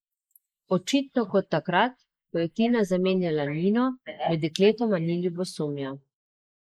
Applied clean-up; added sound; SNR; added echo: neural mask model Resemble Enhance denoiser.